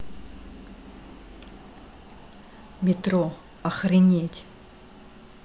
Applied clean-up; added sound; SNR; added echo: none; none; none; none.